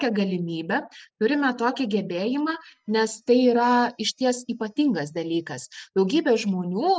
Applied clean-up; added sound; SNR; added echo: neural mask model DeepFilterNet 3.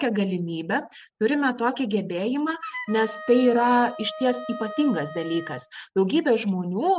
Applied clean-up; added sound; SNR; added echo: none; Wind instrument, woodwind instrument; 13 dB; none.